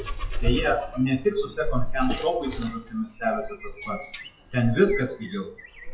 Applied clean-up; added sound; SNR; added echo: classical method WPE with log-MMSE.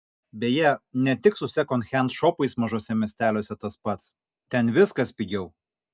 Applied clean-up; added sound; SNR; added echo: none; none; none; none.